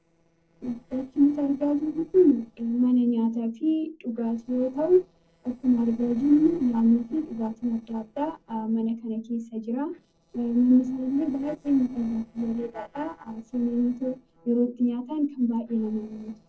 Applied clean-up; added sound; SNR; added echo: neural separator model SepFormer DNS4.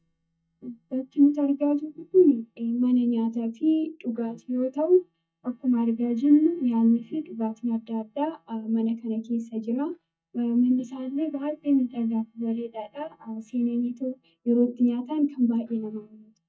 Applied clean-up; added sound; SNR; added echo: neural mask model DeepFilterNet 3.